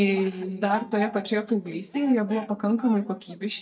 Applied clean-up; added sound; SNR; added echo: neural mask model DeepFilterNet 3.